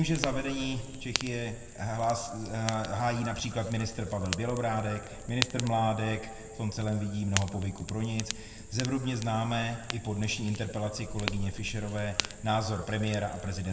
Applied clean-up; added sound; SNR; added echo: none; Fire; 8 dB; reverberation time 1.5 s.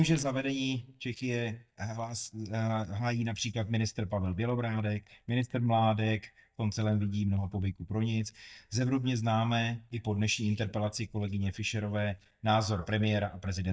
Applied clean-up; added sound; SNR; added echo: neural mask model DeepFilterNet 3.